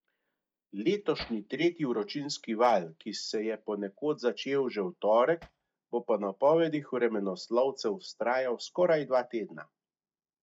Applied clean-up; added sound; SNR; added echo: neural mask model DeepFilterNet 3.